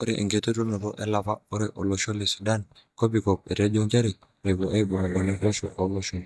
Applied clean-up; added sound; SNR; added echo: neural mask model DeepFilterNet 3.